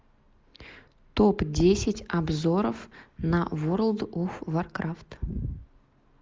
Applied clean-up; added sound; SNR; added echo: none; none; none; none.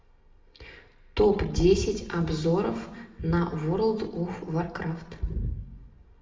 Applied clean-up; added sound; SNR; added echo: none; none; none; reverberation time 0.9 s.